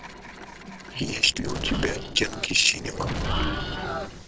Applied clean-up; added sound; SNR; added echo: neural separator model SepFormer DNS4.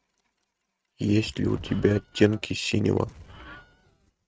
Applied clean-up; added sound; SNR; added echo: neural mask model RNNoise.